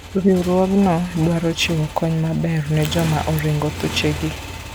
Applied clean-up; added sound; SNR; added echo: none; Motorcycle; 11 dB; none.